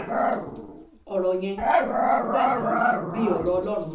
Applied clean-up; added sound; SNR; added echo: none; Growling; -4 dB; reverberation time 0.6 s.